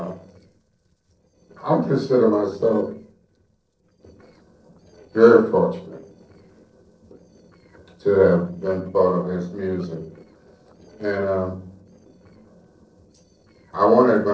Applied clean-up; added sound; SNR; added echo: neural separator model SepFormer DNS4.